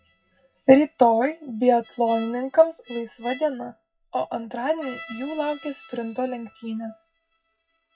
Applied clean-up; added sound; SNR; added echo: classical method WPE with log-MMSE.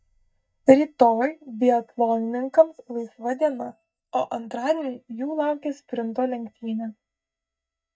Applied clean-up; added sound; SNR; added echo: neural mask model DeepFilterNet 3.